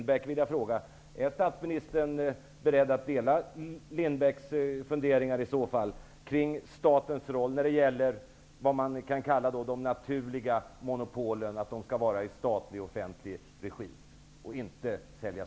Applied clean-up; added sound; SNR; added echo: none; none; none; none.